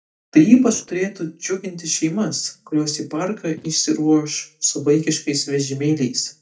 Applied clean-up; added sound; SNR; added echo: neural mask model DeepFilterNet 3.